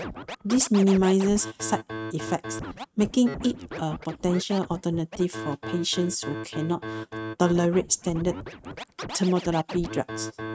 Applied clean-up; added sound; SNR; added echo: neural mask model RNNoise.